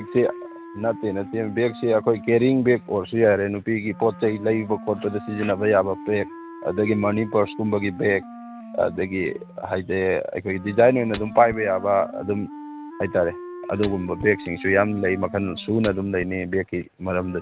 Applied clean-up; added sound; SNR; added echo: none; Shatter + Wind instrument, woodwind instrument; 15 dB; none.